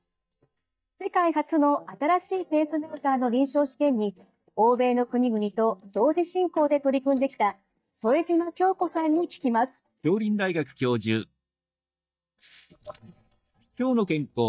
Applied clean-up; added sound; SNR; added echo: neural mask model DeepFilterNet 3.